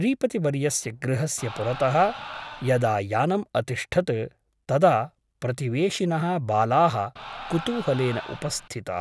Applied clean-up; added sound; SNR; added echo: none; Crowd; 13 dB; none.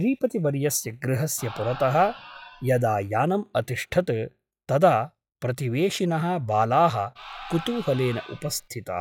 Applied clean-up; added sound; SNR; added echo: classical method log-MMSE.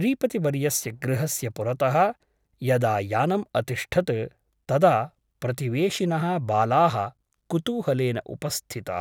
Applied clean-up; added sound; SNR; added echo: none; none; none; none.